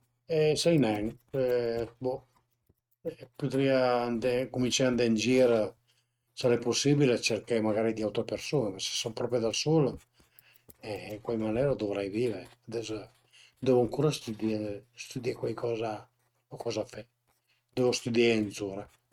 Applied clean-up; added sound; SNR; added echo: neural mask model RNNoise.